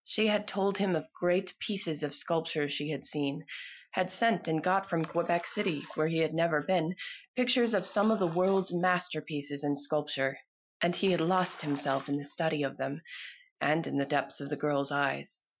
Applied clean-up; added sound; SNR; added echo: classical method Wiener filter.